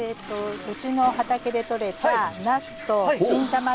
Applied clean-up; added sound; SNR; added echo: none; Toilet flush + Mechanisms; 15 dB; none.